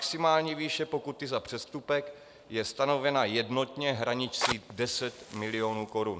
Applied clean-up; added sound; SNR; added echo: none; Fire; 13 dB; none.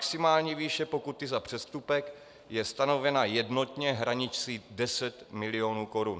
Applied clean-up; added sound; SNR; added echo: none; none; none; none.